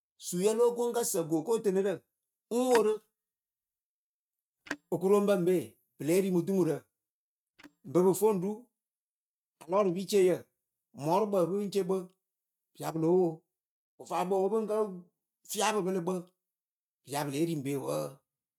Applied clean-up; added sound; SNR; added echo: neural mask model RNNoise.